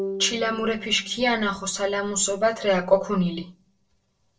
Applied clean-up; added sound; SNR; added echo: neural separator model SepFormer DNS4.